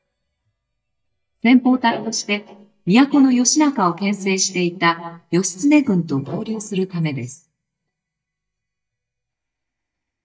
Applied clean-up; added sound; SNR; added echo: neural mask model DeepFilterNet 3.